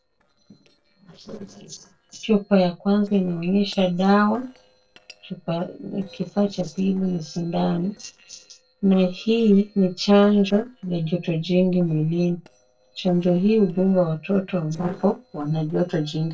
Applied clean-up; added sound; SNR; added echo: neural separator model SepFormer DNS4.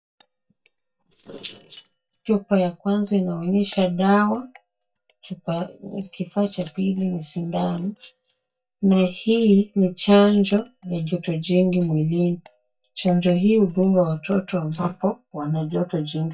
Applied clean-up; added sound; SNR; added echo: neural mask model DeepFilterNet 3.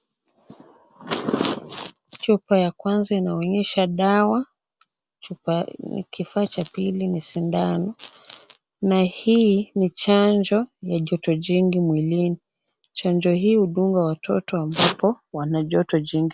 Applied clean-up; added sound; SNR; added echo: none; none; none; none.